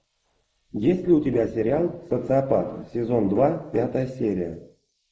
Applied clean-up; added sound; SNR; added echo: neural mask model Resemble Enhance denoiser.